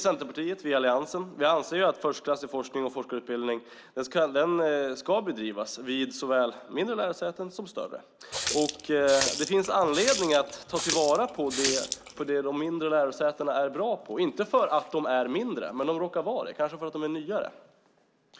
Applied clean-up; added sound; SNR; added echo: none; Water tap, faucet; 5 dB; none.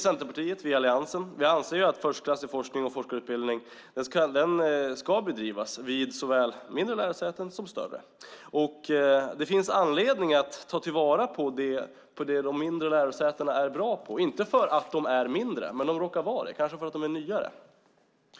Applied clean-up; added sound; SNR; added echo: none; none; none; none.